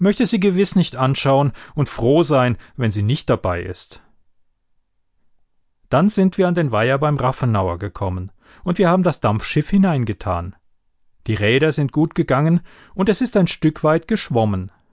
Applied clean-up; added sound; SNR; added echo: none; none; none; none.